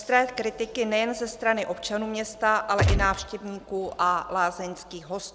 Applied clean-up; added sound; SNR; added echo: none; Gunshot, gunfire; -3 dB; none.